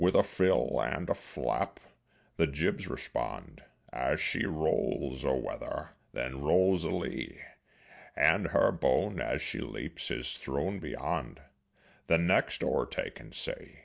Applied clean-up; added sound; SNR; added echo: none; none; none; none.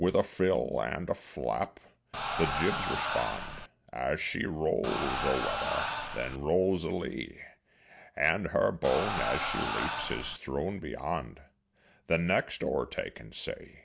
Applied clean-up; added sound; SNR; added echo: none; Crowd; 2 dB; none.